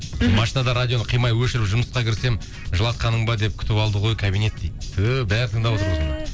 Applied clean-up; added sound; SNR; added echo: none; Boat, Water vehicle; 11 dB; none.